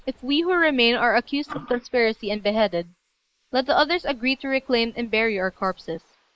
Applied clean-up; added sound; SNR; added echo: neural mask model Resemble Enhance denoiser.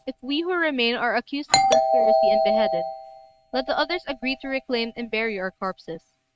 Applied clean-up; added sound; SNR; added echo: neural mask model RNNoise.